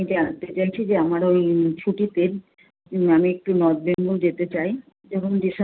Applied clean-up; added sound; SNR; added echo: none; none; none; none.